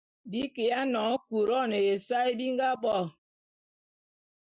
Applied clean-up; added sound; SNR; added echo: none; none; none; none.